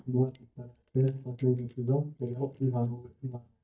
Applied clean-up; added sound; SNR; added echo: neural mask model DeepFilterNet 3.